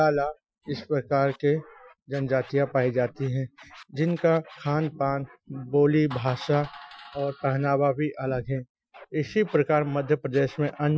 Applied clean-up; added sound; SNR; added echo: classical method Wiener filter.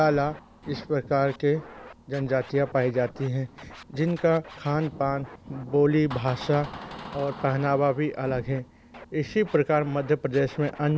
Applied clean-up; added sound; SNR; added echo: none; Scratching (performance technique) + Door; 16 dB; none.